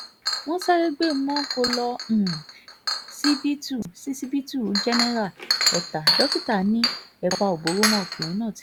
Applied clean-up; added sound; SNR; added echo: none; Chink, clink; 3 dB; none.